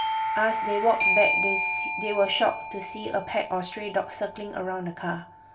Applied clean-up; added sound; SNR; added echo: none; Doorbell; 2 dB; reverberation time 0.2 s.